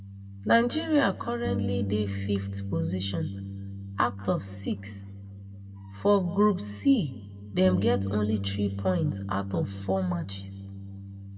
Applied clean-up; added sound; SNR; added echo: none; Bass guitar; 7 dB; reverberation time 1.9 s.